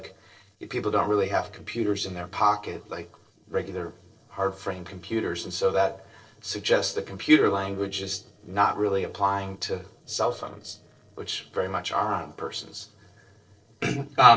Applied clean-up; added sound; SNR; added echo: neural separator model SepFormer DNS4.